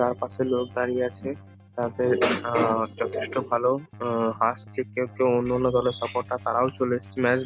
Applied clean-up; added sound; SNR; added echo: none; Keyboard (musical); 20 dB; none.